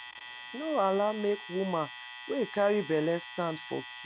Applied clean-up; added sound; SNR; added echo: none; Alarm; 13 dB; none.